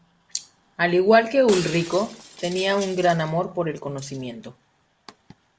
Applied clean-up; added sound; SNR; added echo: none; Shatter; 16 dB; none.